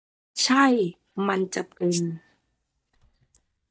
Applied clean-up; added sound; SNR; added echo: neural mask model DeepFilterNet 3.